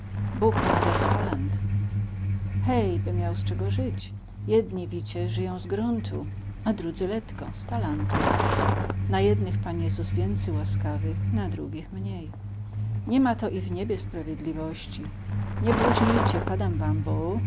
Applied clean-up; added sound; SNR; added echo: none; Truck; -3 dB; none.